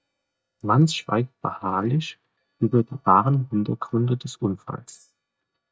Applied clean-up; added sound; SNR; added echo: neural mask model DeepFilterNet 3.